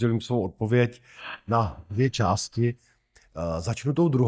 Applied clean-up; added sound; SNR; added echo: neural mask model DeepFilterNet 3.